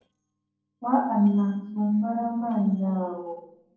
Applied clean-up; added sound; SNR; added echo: neural separator model SepFormer DNS4.